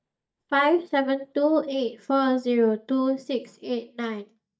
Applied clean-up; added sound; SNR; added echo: neural mask model DeepFilterNet 3.